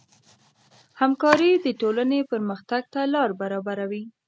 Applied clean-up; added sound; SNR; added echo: none; Domestic sounds, home sounds; 14 dB; none.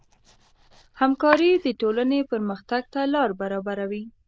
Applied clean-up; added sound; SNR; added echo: neural diffusion model UNIVERSE++.